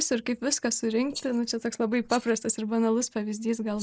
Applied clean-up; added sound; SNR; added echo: neural mask model Resemble Enhance denoiser.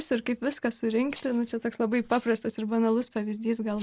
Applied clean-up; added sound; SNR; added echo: none; Rattle; 19 dB; none.